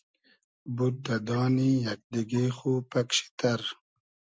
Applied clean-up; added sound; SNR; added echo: none; none; none; none.